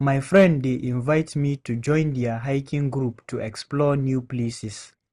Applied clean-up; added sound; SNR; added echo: none; none; none; none.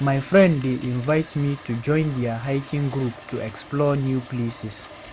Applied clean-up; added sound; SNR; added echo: none; Toilet flush + Boiling; 16 dB; none.